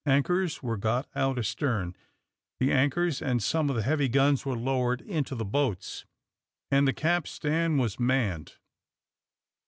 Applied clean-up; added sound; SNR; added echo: none; none; none; none.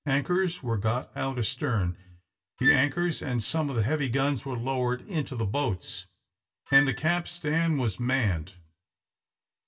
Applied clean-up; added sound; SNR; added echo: none; Wind instrument, woodwind instrument; 4 dB; reverberation time 0.2 s.